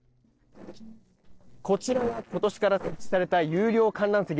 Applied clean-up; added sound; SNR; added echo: neural separator model SepFormer DNS4.